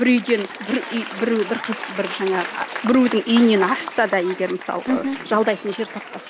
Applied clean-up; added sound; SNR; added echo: none; Applause / Crowd; 11 dB; none.